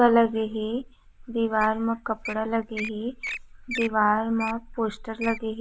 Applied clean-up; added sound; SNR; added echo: none; Wild animals; 13 dB; none.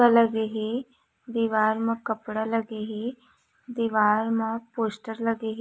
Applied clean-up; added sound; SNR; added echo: none; none; none; none.